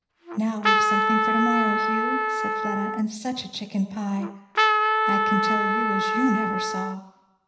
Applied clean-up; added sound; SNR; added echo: none; Trumpet; -4 dB; reverberation time 0.9 s.